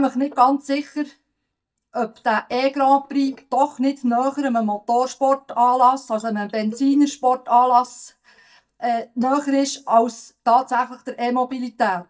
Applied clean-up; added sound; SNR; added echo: neural mask model DeepFilterNet 3.